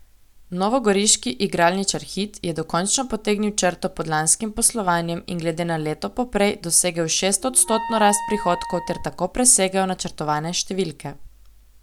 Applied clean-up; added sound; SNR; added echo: none; Wind instrument, woodwind instrument; 12 dB; none.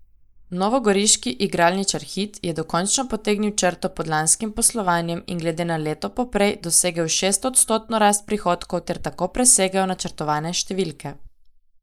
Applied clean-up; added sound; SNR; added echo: neural mask model Resemble Enhance denoiser.